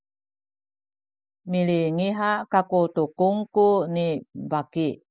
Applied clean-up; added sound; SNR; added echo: none; none; none; none.